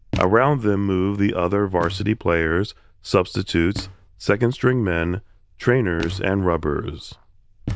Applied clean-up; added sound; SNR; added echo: neural diffusion model UNIVERSE++.